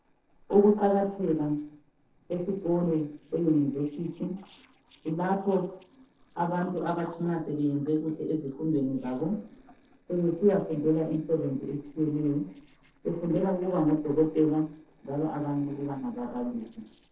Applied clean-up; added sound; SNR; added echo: neural separator model SepFormer DNS4.